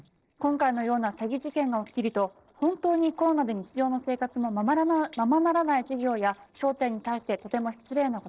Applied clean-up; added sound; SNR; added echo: neural separator model SepFormer DNS4.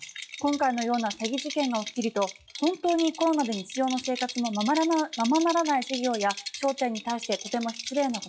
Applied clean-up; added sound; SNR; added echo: classical method log-MMSE.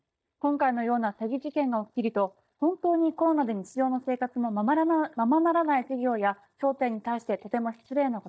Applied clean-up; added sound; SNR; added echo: neural mask model DeepFilterNet 3.